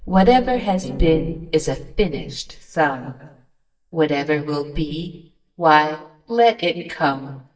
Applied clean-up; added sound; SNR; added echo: neural mask model DeepFilterNet 3.